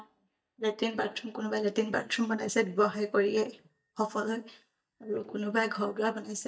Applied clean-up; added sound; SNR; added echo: neural mask model DeepFilterNet 3.